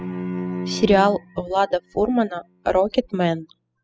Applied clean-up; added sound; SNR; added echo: classical method spectral subtraction.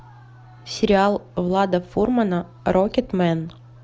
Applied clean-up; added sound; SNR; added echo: none; none; none; none.